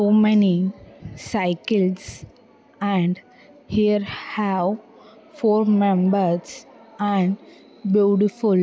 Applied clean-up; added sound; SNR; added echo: none; none; none; none.